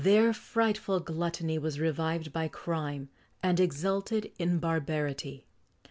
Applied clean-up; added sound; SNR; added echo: none; none; none; none.